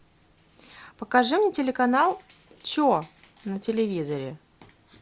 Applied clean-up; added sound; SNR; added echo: none; none; none; none.